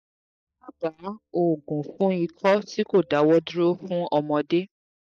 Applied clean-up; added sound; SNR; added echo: neural mask model DeepFilterNet 3.